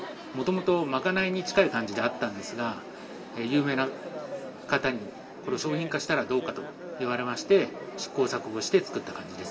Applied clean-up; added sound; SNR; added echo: none; Chatter; 12 dB; reverberation time 0.5 s.